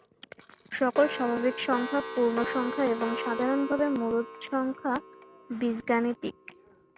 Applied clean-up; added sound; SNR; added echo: none; Clock; 10 dB; none.